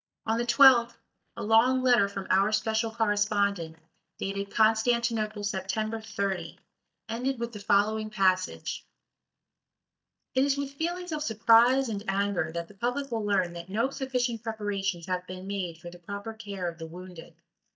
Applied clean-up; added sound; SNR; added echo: neural mask model DeepFilterNet 3.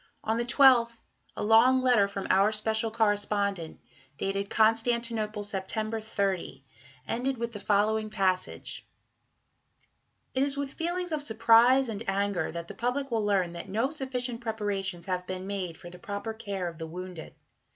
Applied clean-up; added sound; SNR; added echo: none; none; none; none.